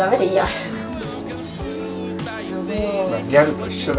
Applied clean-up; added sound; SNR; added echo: none; none; none; none.